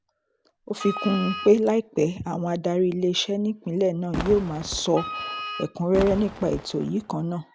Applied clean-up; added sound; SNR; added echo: none; Wind instrument, woodwind instrument + Fireworks; 9 dB; none.